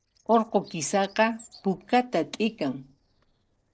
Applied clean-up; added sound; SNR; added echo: neural separator model SepFormer DNS4.